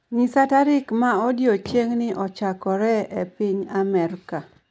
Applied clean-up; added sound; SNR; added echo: none; none; none; none.